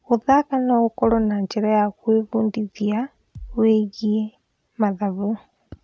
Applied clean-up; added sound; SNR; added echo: none; Bass drum; 17 dB; none.